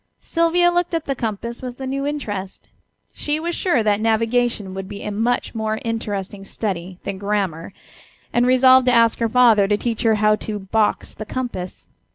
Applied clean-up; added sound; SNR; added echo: none; none; none; none.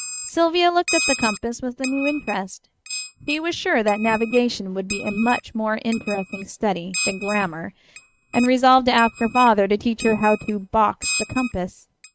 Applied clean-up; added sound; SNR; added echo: neural mask model RNNoise.